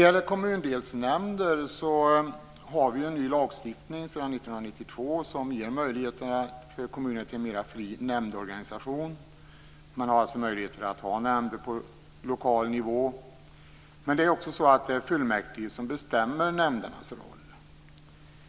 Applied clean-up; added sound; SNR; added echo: none; none; none; none.